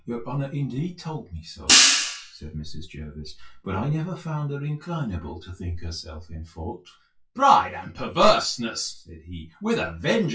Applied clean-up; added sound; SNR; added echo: classical method WPE with log-MMSE.